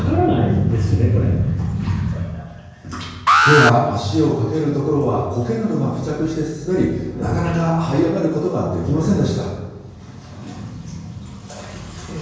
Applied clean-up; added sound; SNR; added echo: none; Alarm; -1 dB; reverberation time 1.0 s.